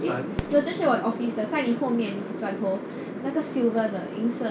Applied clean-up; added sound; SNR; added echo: none; Fireworks; 15 dB; none.